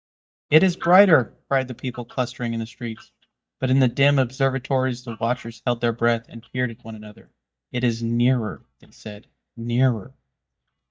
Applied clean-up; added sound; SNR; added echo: neural mask model DeepFilterNet 3.